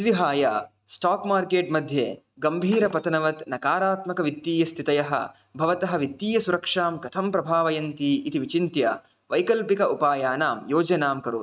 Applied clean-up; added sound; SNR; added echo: neural mask model RNNoise.